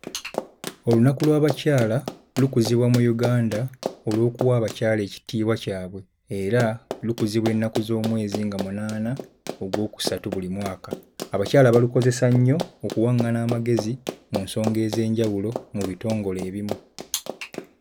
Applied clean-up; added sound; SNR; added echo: none; Run; 12 dB; none.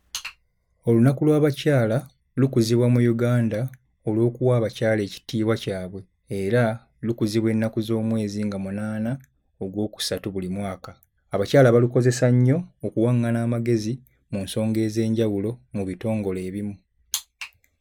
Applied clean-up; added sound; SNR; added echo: none; none; none; none.